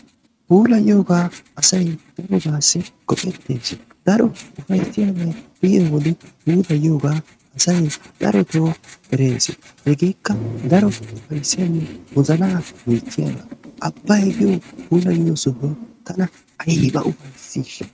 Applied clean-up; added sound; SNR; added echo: neural mask model RNNoise.